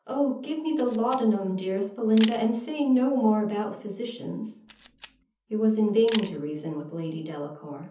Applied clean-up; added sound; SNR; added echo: none; Camera; 16 dB; reverberation time 0.7 s.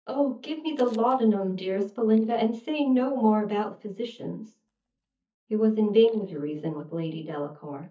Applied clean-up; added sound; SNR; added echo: neural mask model DeepFilterNet 3.